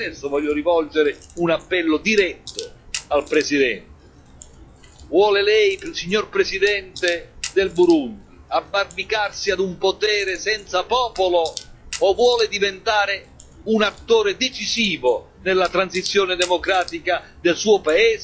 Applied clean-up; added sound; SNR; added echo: classical method log-MMSE.